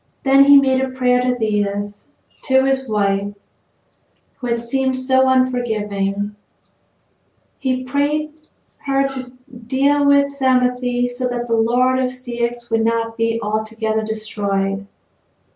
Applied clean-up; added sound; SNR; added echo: none; none; none; none.